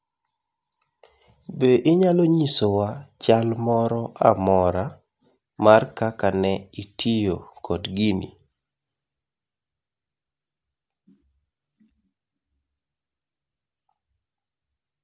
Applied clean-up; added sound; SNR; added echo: none; none; none; none.